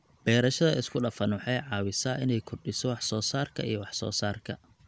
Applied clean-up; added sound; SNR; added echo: none; none; none; none.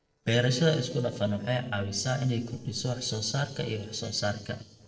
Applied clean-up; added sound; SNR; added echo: neural separator model SepFormer DNS4.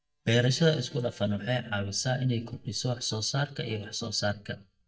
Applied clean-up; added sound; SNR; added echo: neural mask model DeepFilterNet 3.